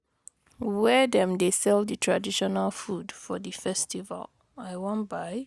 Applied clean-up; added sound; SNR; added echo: none; none; none; none.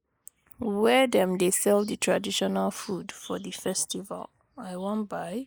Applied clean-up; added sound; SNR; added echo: neural mask model Resemble Enhance denoiser.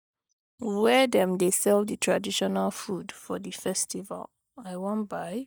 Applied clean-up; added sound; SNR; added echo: neural mask model DeepFilterNet 3.